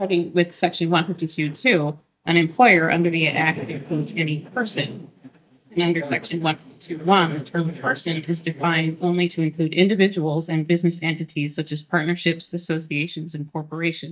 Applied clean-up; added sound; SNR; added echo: neural mask model DeepFilterNet 3.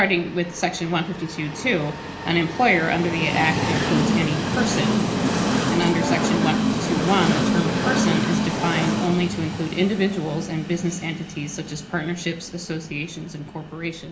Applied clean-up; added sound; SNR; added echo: none; Train; 0 dB; reverberation time 0.4 s.